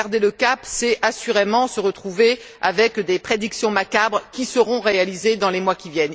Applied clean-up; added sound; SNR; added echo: none; none; none; none.